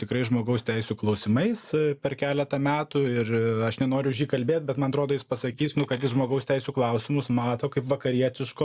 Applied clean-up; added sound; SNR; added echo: neural mask model Resemble Enhance denoiser.